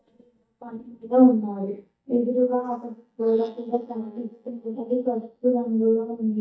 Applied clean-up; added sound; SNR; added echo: neural mask model DeepFilterNet 3.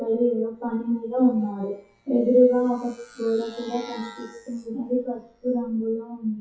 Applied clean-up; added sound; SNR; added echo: classical method WPE with log-MMSE.